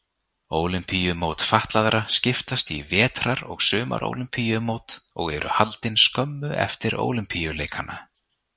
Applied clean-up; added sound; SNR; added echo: none; none; none; none.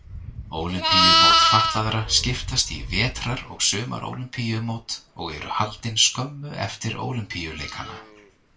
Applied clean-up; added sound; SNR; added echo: none; Livestock, farm animals, working animals; -1 dB; reverberation time 0.2 s.